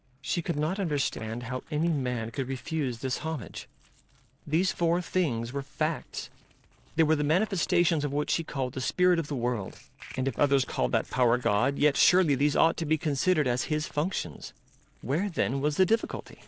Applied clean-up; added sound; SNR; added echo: neural separator model SepFormer DNS4.